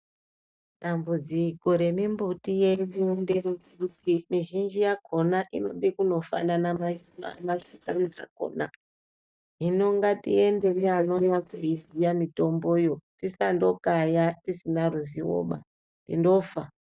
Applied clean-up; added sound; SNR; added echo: neural mask model DeepFilterNet 3.